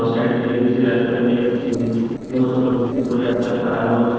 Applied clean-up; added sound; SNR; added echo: neural separator model SepFormer DNS4.